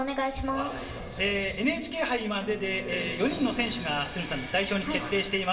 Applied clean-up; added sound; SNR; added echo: none; Wind instrument, woodwind instrument; 15 dB; reverberation time 0.8 s.